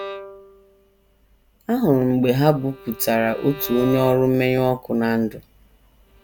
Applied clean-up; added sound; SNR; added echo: none; Bowed string instrument; 17 dB; none.